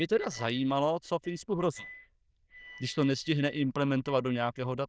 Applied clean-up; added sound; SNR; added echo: neural diffusion model UNIVERSE++.